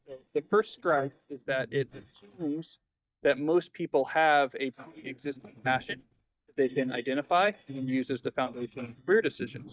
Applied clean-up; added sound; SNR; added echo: neural mask model DeepFilterNet 3.